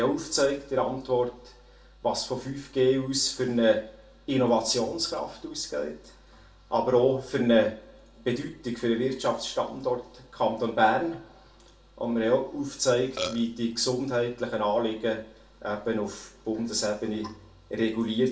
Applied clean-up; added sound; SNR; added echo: none; Burping, eructation; 5 dB; reverberation time 0.3 s.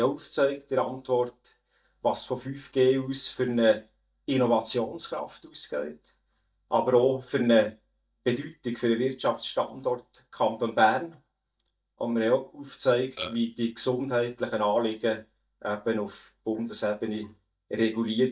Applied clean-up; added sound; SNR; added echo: neural mask model DeepFilterNet 3.